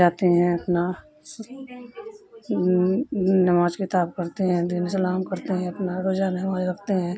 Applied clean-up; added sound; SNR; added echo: none; none; none; none.